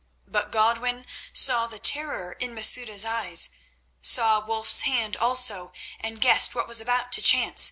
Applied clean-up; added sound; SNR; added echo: none; none; none; none.